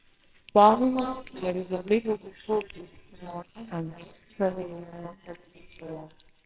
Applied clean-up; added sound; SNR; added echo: neural separator model SepFormer WHAMR!.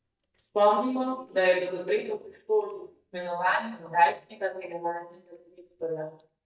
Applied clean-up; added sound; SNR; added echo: neural mask model DeepFilterNet 3.